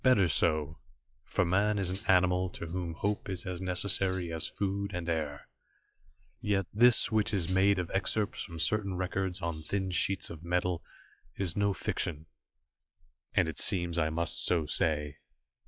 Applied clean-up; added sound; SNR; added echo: classical method log-MMSE.